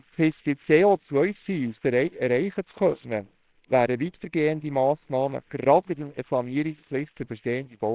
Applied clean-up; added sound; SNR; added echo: neural separator model SepFormer WHAMR!.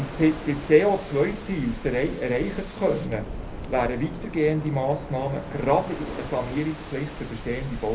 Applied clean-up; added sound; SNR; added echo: none; Waves, surf; 11 dB; reverberation time 0.3 s.